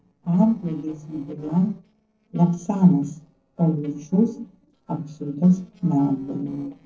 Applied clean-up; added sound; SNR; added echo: neural separator model SepFormer DNS4.